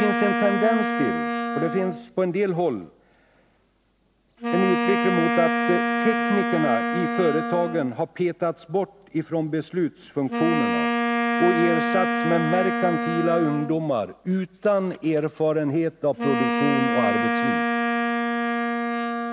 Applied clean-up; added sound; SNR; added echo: none; Wind instrument, woodwind instrument; 1 dB; none.